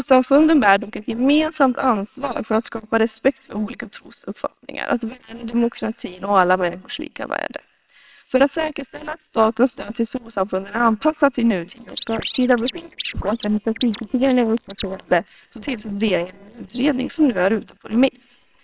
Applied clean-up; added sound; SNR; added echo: neural separator model SepFormer WHAMR!.